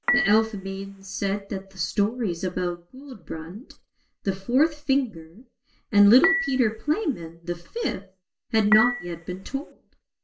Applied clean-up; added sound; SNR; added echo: none; Dishes, pots, and pans / Chink, clink; 4 dB; reverberation time 0.2 s.